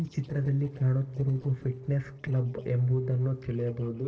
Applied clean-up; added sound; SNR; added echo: neural separator model SepFormer DNS4.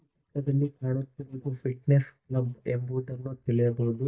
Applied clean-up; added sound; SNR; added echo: neural mask model DeepFilterNet 3.